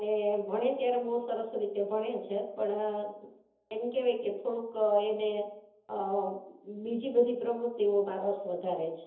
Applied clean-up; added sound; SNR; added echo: none; none; none; reverberation time 0.7 s.